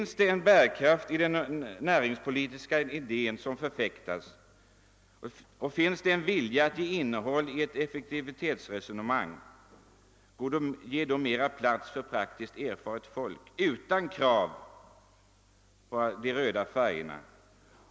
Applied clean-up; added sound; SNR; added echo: none; none; none; none.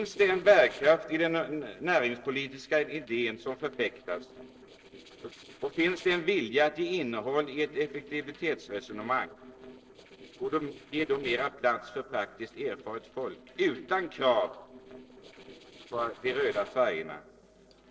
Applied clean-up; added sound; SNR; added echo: neural separator model SepFormer DNS4.